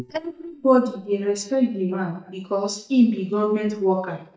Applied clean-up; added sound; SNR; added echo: neural mask model DeepFilterNet 3.